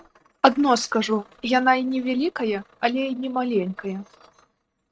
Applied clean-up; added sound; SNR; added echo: neural mask model RNNoise.